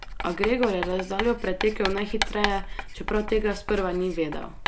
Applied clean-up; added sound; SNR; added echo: none; Writing; 4 dB; none.